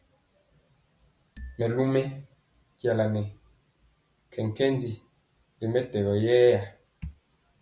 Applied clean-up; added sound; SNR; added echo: none; Marimba, xylophone; 15 dB; none.